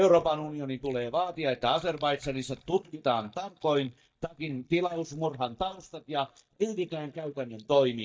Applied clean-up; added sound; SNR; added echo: neural mask model DeepFilterNet 3.